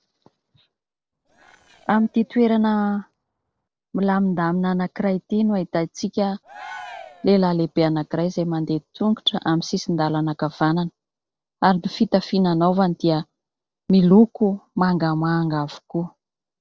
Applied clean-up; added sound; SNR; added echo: neural separator model SepFormer DNS4.